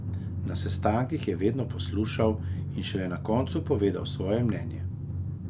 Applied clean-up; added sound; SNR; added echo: none; Drum; 3 dB; none.